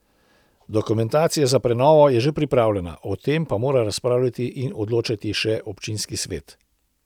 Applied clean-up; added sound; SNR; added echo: none; none; none; none.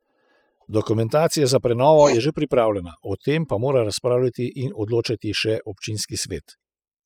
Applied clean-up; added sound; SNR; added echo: classical method spectral subtraction.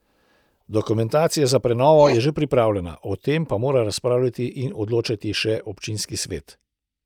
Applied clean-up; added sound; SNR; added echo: neural mask model DeepFilterNet 3.